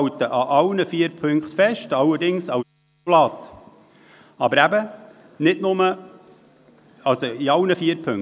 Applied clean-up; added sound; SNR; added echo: none; none; none; none.